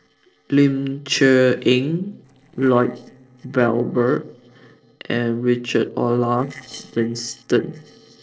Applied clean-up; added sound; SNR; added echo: neural separator model SepFormer DNS4.